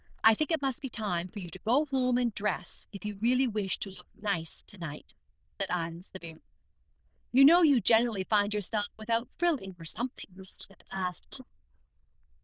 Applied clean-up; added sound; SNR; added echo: neural diffusion model UNIVERSE++.